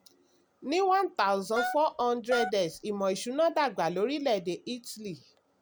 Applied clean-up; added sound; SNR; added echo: none; Wind instrument, woodwind instrument; 6 dB; none.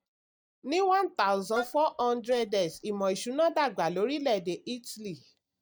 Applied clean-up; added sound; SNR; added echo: neural mask model DeepFilterNet 3.